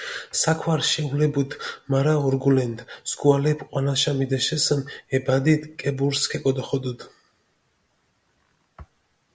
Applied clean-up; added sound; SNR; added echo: none; none; none; none.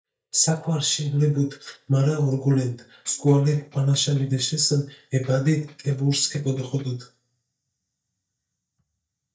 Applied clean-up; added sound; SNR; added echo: neural mask model DeepFilterNet 3.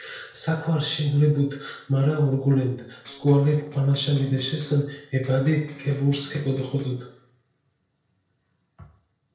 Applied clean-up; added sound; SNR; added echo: neural separator model SepFormer DNS4.